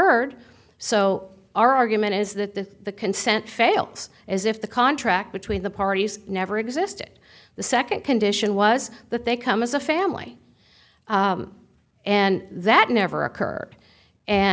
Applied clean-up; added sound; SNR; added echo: none; none; none; none.